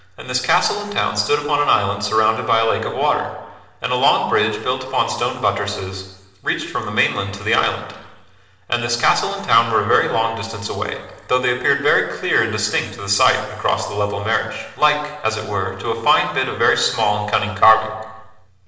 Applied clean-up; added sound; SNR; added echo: none; none; none; reverberation time 1.2 s.